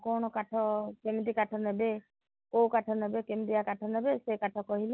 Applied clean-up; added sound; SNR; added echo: none; none; none; none.